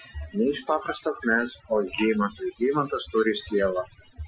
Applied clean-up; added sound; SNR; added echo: classical method Wiener filter.